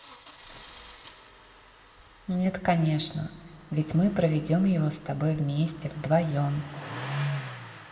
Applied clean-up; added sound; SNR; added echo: none; Engine starting; 13 dB; reverberation time 2.6 s.